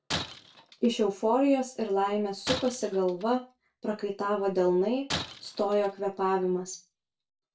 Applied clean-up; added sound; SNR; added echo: none; Shatter; 13 dB; reverberation time 0.2 s.